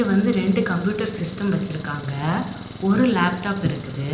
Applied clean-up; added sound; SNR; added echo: none; Engine; 14 dB; reverberation time 0.9 s.